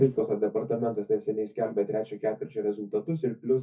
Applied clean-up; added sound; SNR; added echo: neural mask model DeepFilterNet 3.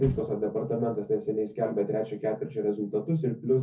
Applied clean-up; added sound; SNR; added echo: neural separator model SepFormer DNS4.